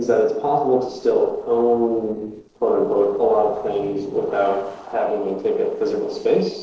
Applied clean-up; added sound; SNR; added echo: neural separator model SepFormer DNS4.